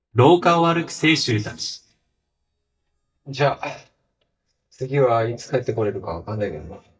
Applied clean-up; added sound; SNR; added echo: neural mask model DeepFilterNet 3.